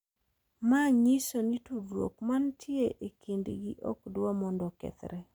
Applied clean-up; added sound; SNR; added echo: none; none; none; none.